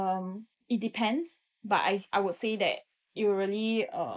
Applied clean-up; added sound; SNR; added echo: neural mask model Resemble Enhance denoiser.